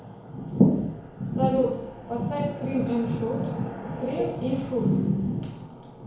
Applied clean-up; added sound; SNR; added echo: none; Dishes, pots, and pans; 10 dB; reverberation time 0.9 s.